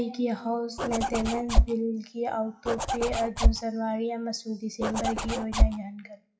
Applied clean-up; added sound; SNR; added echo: classical method WPE with log-MMSE.